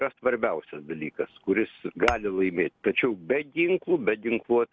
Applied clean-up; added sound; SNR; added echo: none; Tap / Glass; 9 dB; none.